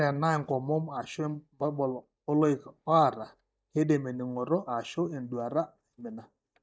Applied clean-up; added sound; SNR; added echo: neural mask model DeepFilterNet 3.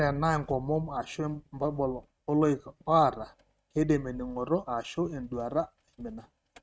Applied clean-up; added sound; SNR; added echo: neural mask model RNNoise.